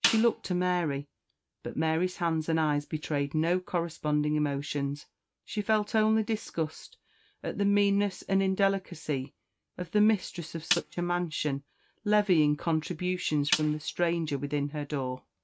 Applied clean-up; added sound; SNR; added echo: neural mask model RNNoise.